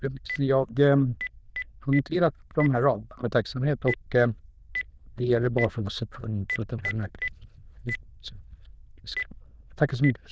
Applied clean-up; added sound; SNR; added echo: neural diffusion model UNIVERSE++.